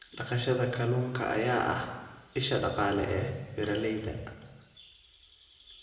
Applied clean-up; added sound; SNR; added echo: none; none; none; reverberation time 1.2 s.